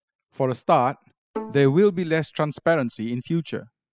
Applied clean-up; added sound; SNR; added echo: classical method spectral subtraction.